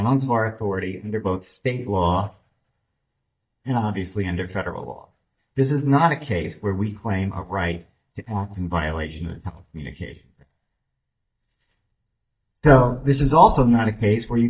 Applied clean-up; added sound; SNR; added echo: neural mask model DeepFilterNet 3.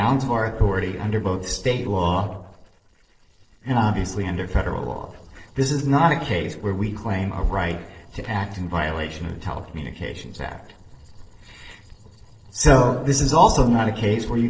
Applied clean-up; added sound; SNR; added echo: neural separator model SepFormer DNS4.